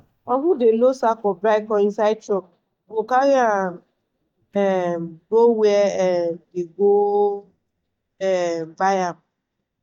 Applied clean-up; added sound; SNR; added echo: neural mask model DeepFilterNet 3.